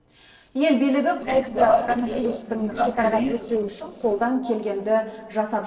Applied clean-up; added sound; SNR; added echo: neural separator model SepFormer DNS4.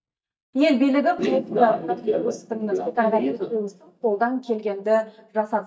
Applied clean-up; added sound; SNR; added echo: neural mask model DeepFilterNet 3.